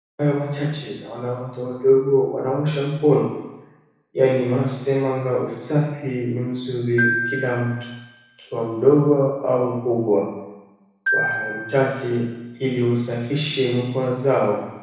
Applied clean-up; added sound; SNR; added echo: none; Glockenspiel; 7 dB; reverberation time 1.0 s.